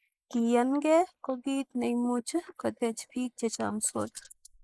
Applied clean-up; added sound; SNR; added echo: neural mask model Resemble Enhance denoiser.